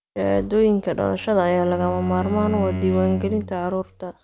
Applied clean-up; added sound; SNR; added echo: none; Bowed string instrument; 8 dB; none.